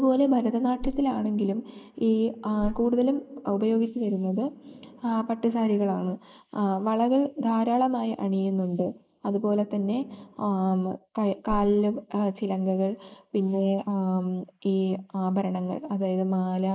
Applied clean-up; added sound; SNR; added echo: neural mask model Resemble Enhance denoiser.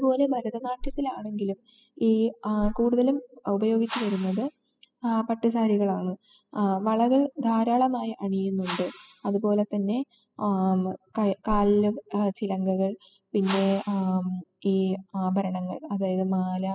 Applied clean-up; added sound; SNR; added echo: classical method spectral subtraction.